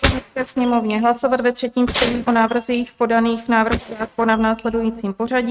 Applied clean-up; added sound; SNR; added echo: neural mask model RNNoise.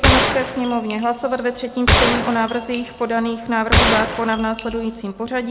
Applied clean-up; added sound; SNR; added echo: none; Gunshot, gunfire; 0 dB; none.